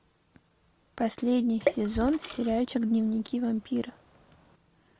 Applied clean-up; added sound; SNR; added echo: none; Water / Splash, splatter; 8 dB; none.